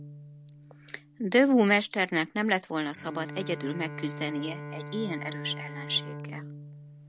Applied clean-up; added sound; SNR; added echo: none; Bowed string instrument; 12 dB; none.